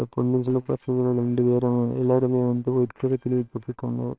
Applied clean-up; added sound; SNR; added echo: neural separator model SepFormer WHAMR!.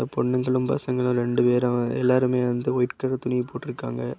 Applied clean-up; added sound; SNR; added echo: none; none; none; none.